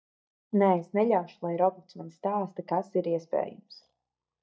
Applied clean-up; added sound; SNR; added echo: neural mask model DeepFilterNet 3.